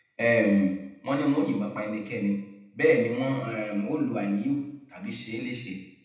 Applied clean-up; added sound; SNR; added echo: none; none; none; reverberation time 0.8 s.